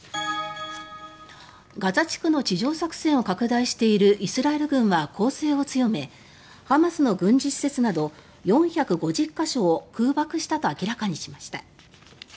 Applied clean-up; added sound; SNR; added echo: none; none; none; none.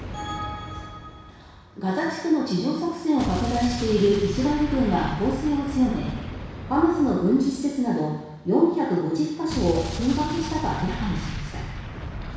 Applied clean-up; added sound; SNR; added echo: none; Explosion; 9 dB; reverberation time 1.1 s.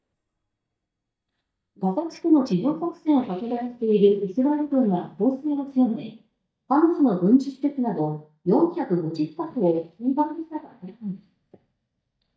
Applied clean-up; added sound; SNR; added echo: neural mask model DeepFilterNet 3.